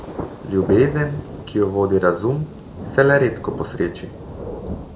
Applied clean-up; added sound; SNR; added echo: none; Thunder; 11 dB; reverberation time 0.6 s.